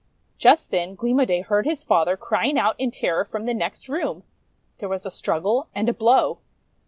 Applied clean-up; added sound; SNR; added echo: none; none; none; none.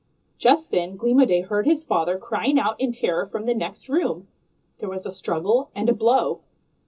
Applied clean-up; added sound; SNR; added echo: none; none; none; reverberation time 0.2 s.